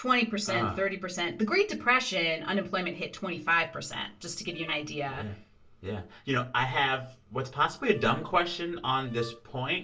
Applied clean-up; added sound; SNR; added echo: neural separator model SepFormer DNS4.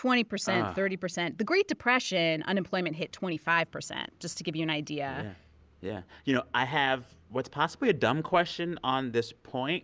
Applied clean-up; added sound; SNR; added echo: none; none; none; none.